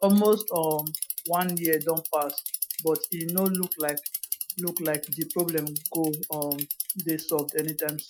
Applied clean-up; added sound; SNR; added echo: classical method Wiener filter.